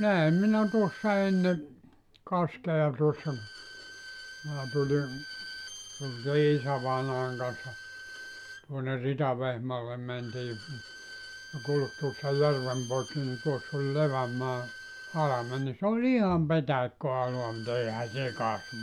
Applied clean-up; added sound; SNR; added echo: none; Bowed string instrument; 15 dB; none.